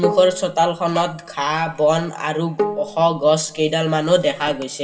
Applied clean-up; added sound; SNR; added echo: none; Bowed string instrument; 10 dB; reverberation time 0.3 s.